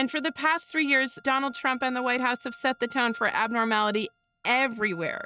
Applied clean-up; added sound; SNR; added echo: neural mask model RNNoise.